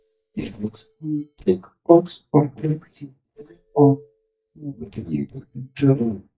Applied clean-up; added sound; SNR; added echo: neural mask model DeepFilterNet 3.